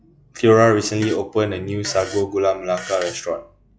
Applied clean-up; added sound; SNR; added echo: classical method log-MMSE.